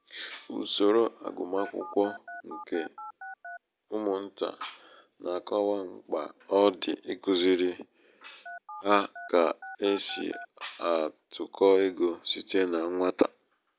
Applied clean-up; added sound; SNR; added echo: none; Telephone; 13 dB; none.